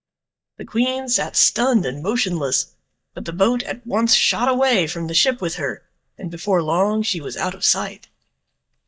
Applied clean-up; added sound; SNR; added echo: neural mask model DeepFilterNet 3.